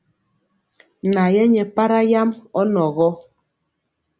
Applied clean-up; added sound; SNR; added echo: none; none; none; none.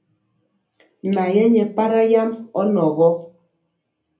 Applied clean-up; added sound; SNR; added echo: none; none; none; reverberation time 0.3 s.